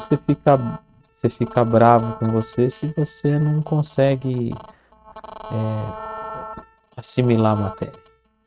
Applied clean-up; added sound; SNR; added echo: neural mask model RNNoise.